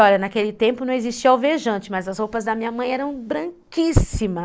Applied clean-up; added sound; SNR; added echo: none; none; none; none.